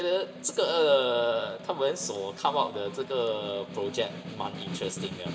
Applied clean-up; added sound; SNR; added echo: none; Snare drum; 13 dB; reverberation time 0.9 s.